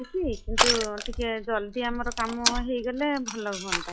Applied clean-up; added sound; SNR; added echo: classical method log-MMSE.